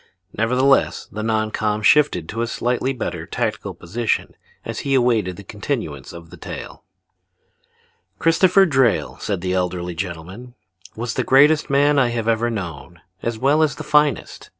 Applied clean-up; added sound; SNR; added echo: none; none; none; none.